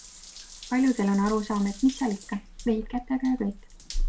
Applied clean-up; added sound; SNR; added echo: none; Drip / Trickle, dribble / Bathtub (filling or washing) / Water tap, faucet; 8 dB; none.